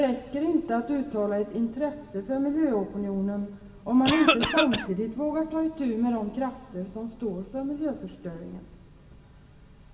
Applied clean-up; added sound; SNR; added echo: none; Cough; -3 dB; reverberation time 1.8 s.